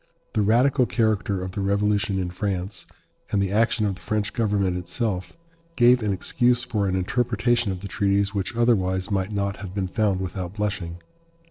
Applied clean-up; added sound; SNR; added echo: neural separator model SepFormer DNS4.